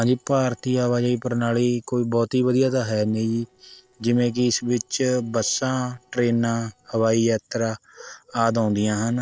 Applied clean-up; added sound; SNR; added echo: neural separator model SepFormer DNS4.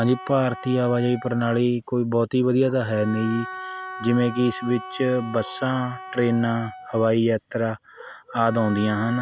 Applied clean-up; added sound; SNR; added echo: none; Wind instrument, woodwind instrument; 15 dB; none.